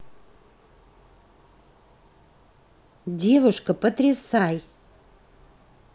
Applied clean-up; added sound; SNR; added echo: none; none; none; none.